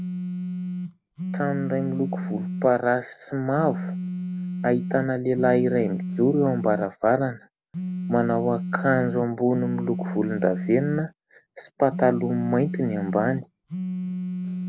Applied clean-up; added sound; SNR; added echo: none; Telephone; 6 dB; none.